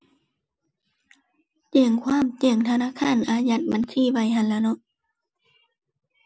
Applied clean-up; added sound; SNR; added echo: none; none; none; none.